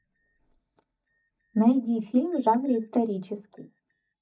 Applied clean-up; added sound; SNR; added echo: neural mask model DeepFilterNet 3.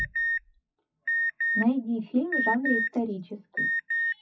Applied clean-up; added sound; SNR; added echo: classical method WPE with log-MMSE.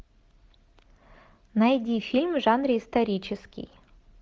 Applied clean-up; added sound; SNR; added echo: none; none; none; none.